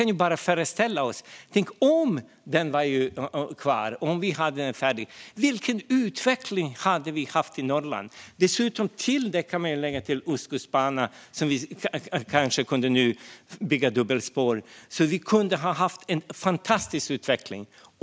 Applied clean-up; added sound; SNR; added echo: none; none; none; none.